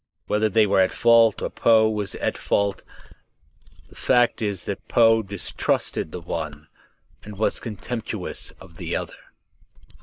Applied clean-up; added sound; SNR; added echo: neural mask model DeepFilterNet 3.